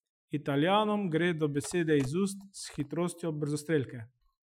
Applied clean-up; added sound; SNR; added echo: classical method Wiener filter.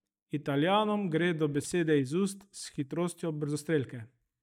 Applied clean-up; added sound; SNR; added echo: neural mask model DeepFilterNet 3.